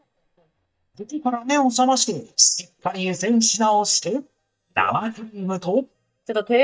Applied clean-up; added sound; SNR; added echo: neural mask model DeepFilterNet 3.